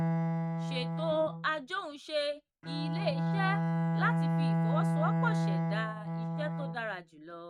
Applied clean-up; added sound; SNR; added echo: neural mask model RNNoise.